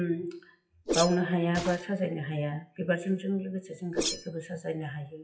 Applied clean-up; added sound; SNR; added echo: classical method WPE with log-MMSE.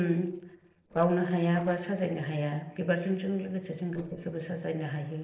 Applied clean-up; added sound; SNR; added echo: neural separator model SepFormer DNS4.